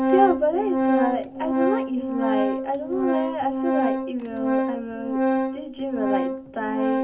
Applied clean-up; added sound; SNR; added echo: none; Organ; -3 dB; reverberation time 0.3 s.